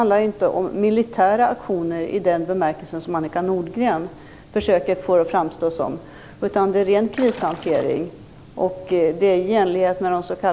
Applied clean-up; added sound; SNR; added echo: none; Splash, splatter; 17 dB; none.